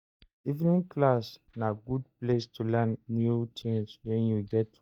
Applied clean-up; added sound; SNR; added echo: neural mask model DeepFilterNet 3.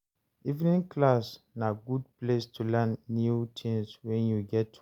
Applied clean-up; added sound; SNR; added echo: none; none; none; none.